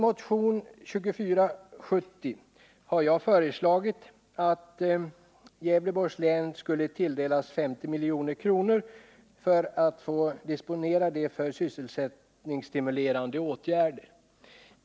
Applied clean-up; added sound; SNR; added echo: none; none; none; none.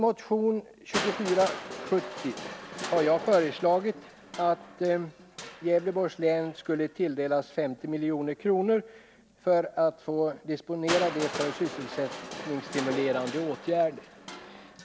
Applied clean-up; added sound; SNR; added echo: none; Crushing; 11 dB; none.